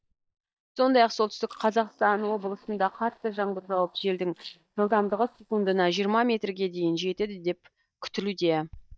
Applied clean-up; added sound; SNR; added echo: neural mask model DeepFilterNet 3.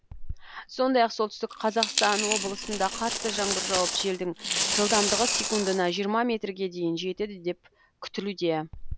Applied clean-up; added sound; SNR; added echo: none; Coin (dropping); 4 dB; none.